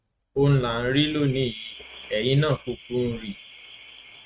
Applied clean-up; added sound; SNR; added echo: neural mask model RNNoise.